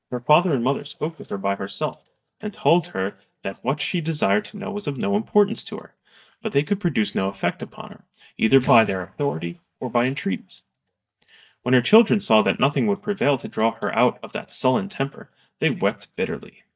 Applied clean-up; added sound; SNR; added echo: neural mask model DeepFilterNet 3.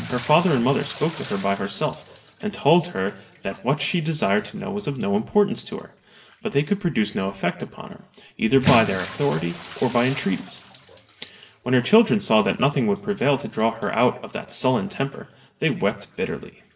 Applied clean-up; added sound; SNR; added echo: none; Bathtub (filling or washing) / Splash, splatter; 15 dB; reverberation time 0.7 s.